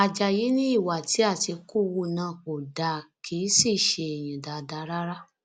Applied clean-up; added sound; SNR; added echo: none; none; none; none.